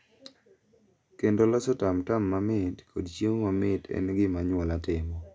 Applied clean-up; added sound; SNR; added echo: none; none; none; none.